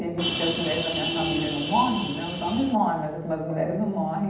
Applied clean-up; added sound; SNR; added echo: none; Vehicle horn, car horn, honking; 3 dB; reverberation time 0.8 s.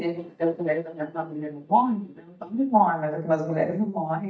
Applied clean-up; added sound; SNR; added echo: neural mask model DeepFilterNet 3.